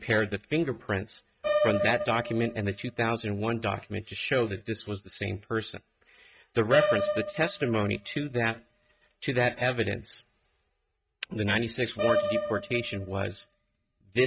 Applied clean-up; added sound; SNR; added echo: neural mask model RNNoise.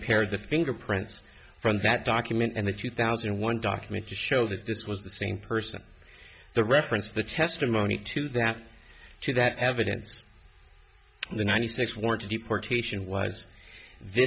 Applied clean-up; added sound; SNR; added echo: none; none; none; none.